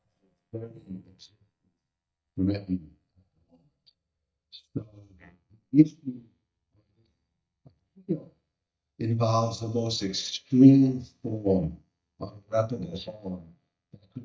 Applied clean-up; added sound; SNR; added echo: neural mask model DeepFilterNet 3.